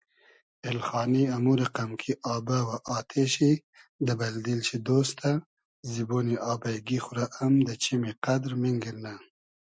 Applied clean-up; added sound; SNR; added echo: none; none; none; none.